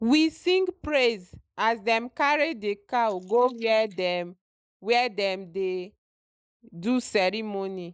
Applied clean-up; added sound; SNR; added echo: neural mask model Resemble Enhance denoiser.